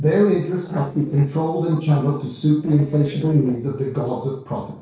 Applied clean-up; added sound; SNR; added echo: neural separator model SepFormer DNS4.